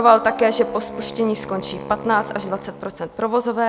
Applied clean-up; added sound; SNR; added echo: none; Bowed string instrument + Wind instrument, woodwind instrument; 14 dB; none.